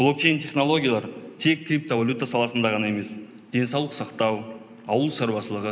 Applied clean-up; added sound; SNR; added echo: none; none; none; none.